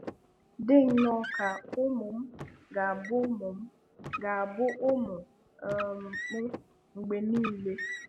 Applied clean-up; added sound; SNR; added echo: none; Car; 12 dB; none.